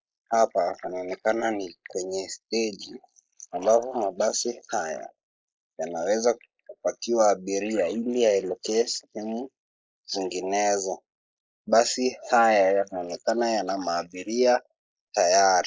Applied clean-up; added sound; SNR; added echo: neural mask model Resemble Enhance denoiser.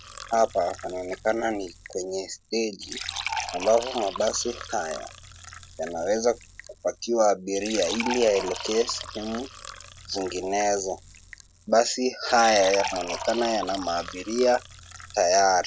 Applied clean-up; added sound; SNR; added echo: none; Fill (with liquid) / Trickle, dribble; 12 dB; none.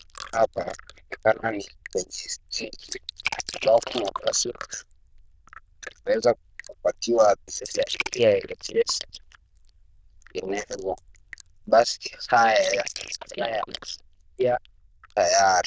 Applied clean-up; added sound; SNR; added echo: neural diffusion model UNIVERSE++.